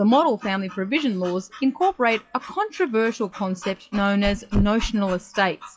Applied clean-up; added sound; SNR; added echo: classical method WPE with log-MMSE.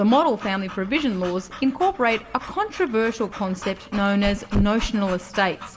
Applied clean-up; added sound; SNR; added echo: none; Dog / Breathing; 11 dB; reverberation time 2.2 s.